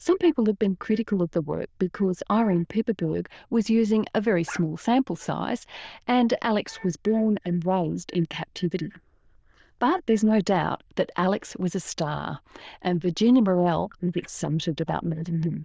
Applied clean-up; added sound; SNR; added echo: neural diffusion model UNIVERSE++.